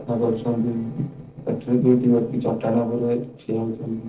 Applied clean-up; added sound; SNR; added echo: neural separator model SepFormer DNS4.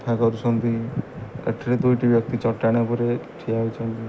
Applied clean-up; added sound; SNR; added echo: none; none; none; none.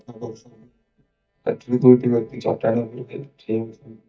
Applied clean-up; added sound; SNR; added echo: neural mask model DeepFilterNet 3.